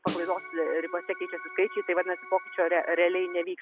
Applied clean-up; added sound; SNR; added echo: none; Snare drum + Organ; 11 dB; none.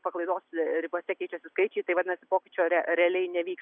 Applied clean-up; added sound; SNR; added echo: none; none; none; none.